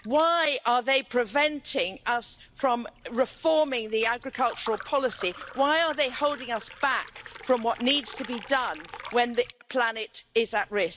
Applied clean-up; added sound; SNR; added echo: none; Liquid; 18 dB; none.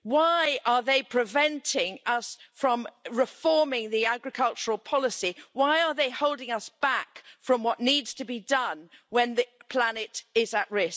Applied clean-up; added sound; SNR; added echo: none; none; none; none.